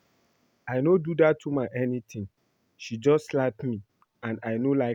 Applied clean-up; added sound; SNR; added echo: none; none; none; none.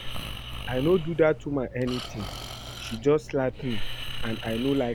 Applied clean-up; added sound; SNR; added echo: none; Breathing; 6 dB; none.